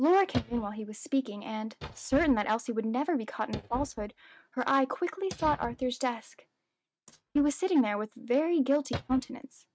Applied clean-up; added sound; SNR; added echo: neural mask model RNNoise.